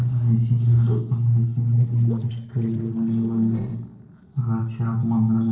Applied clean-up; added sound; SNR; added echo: neural separator model SepFormer DNS4.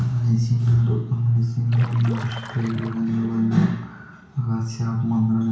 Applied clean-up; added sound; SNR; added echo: none; Stream; 17 dB; reverberation time 0.6 s.